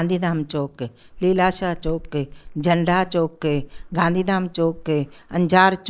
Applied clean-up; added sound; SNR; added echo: neural mask model Resemble Enhance denoiser.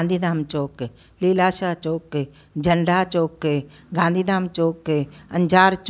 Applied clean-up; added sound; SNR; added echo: none; none; none; none.